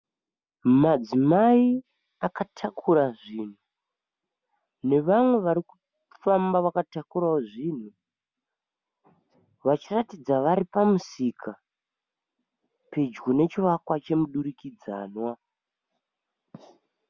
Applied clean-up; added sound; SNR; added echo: none; none; none; none.